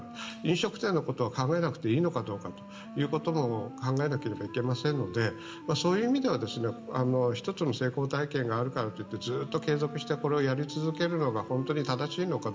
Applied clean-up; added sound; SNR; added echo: none; Wind instrument, woodwind instrument; 15 dB; reverberation time 1.1 s.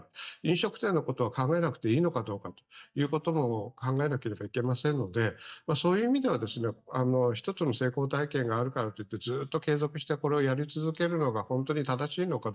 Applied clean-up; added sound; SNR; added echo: neural mask model DeepFilterNet 3.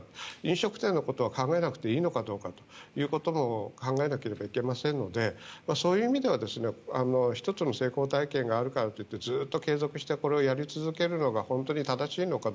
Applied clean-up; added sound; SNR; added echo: none; none; none; none.